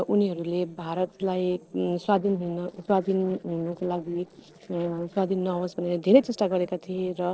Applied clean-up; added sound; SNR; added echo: neural separator model SepFormer DNS4.